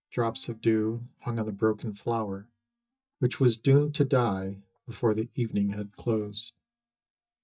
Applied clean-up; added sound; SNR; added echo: neural mask model DeepFilterNet 3.